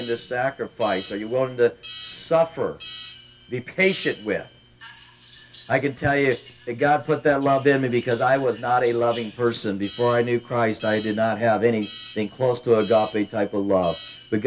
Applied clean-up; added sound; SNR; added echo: none; Alarm; 20 dB; reverberation time 0.1 s.